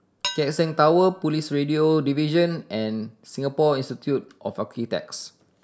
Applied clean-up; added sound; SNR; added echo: none; Dishes, pots, and pans; 16 dB; none.